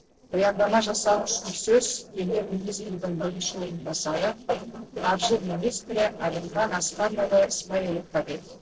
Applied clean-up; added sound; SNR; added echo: neural separator model SepFormer DNS4.